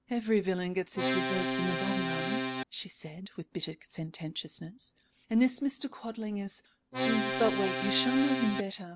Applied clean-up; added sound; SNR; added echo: none; Accordion; -1 dB; none.